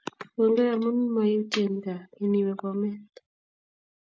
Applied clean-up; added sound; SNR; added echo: none; none; none; none.